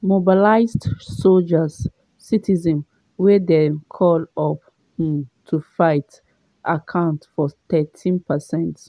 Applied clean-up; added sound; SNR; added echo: none; none; none; none.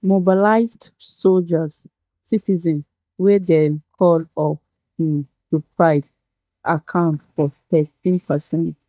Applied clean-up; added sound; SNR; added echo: neural mask model DeepFilterNet 3.